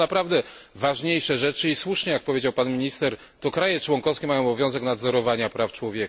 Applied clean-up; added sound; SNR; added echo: none; none; none; none.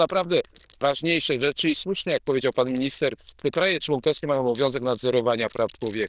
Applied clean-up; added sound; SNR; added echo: neural diffusion model UNIVERSE++.